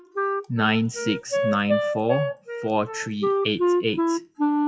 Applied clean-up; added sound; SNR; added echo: classical method WPE with log-MMSE.